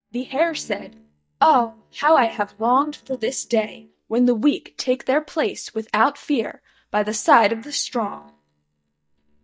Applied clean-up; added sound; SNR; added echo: neural mask model DeepFilterNet 3.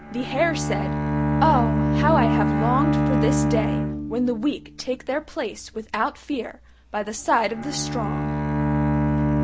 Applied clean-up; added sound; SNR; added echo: none; Bowed string instrument; -2 dB; none.